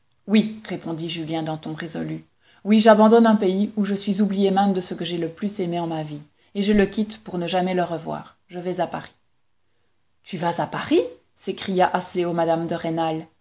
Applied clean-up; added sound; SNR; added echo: none; Bass drum; 18 dB; none.